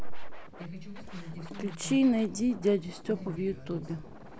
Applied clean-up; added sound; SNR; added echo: none; Scratching (performance technique); 20 dB; none.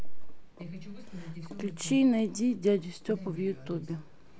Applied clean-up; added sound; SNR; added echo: none; none; none; none.